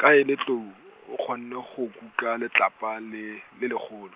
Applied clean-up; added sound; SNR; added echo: none; none; none; none.